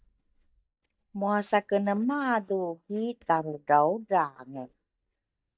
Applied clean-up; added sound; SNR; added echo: neural mask model DeepFilterNet 3.